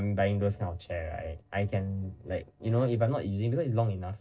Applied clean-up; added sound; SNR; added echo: neural separator model SepFormer DNS4.